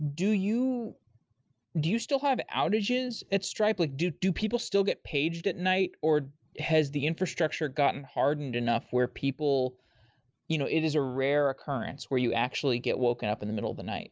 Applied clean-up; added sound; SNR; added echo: none; none; none; none.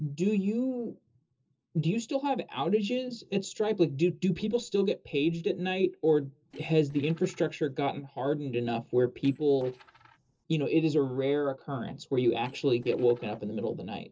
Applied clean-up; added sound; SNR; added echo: neural separator model SepFormer DNS4.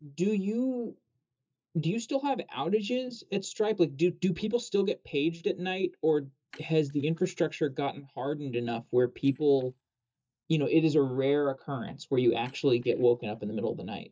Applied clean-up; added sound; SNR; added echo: neural mask model DeepFilterNet 3.